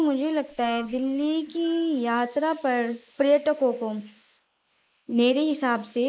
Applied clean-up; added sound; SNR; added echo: neural mask model Resemble Enhance denoiser.